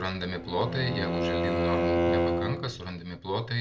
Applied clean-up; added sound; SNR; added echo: none; Bowed string instrument; -3 dB; none.